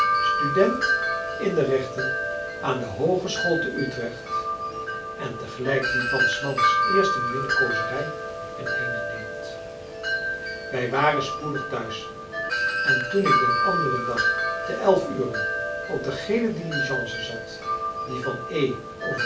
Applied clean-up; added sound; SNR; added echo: none; Wind chime; -2 dB; reverberation time 0.3 s.